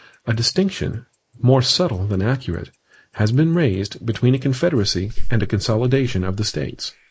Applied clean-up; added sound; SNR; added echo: neural mask model Resemble Enhance denoiser.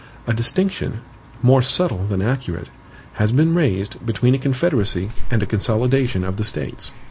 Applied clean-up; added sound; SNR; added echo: none; Clock; 8 dB; none.